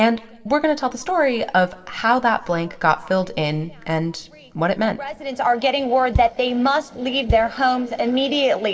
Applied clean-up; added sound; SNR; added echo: neural separator model SepFormer DNS4.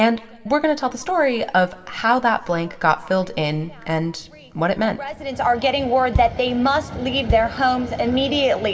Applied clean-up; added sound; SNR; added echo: none; Bass drum; 7 dB; reverberation time 1.4 s.